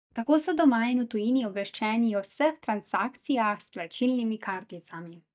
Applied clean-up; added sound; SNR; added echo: neural mask model DeepFilterNet 3.